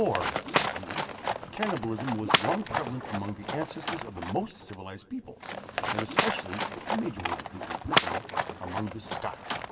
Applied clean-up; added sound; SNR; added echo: none; Livestock, farm animals, working animals; -3 dB; reverberation time 2.4 s.